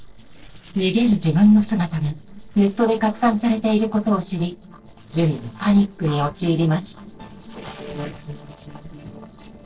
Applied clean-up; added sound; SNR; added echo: neural separator model SepFormer DNS4.